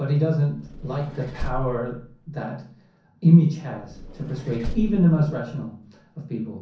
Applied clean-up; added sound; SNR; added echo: none; Vehicle; 12 dB; reverberation time 0.6 s.